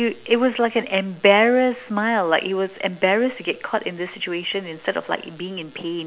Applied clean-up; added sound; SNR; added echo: none; none; none; none.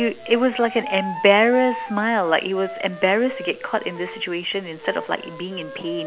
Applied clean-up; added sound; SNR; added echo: none; Wind instrument, woodwind instrument; 13 dB; none.